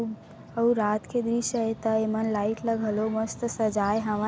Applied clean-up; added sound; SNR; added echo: none; none; none; none.